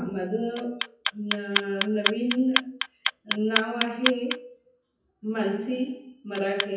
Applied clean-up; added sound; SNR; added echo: classical method WPE with log-MMSE.